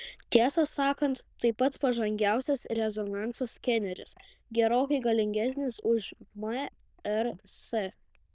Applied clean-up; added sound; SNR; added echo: neural diffusion model UNIVERSE++.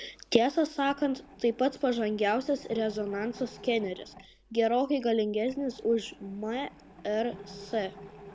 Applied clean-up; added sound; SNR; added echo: none; Mechanisms; 20 dB; none.